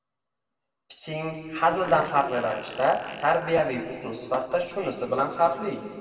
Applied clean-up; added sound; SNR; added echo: none; Fart; 19 dB; reverberation time 2.2 s.